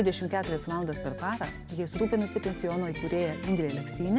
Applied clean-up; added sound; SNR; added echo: none; none; none; none.